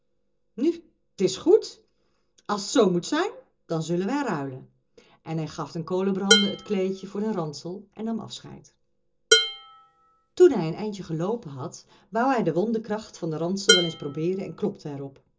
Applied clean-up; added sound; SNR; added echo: none; Dishes, pots, and pans; -2 dB; reverberation time 0.2 s.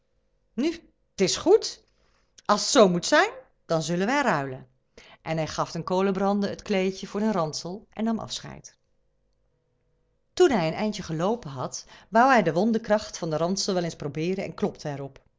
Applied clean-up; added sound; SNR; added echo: none; none; none; none.